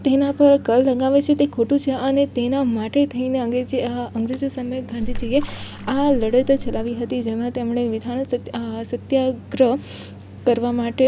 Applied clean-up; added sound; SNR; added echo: none; Splash, splatter; 7 dB; none.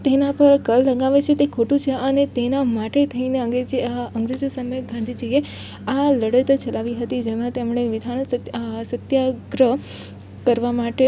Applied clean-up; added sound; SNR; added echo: none; none; none; none.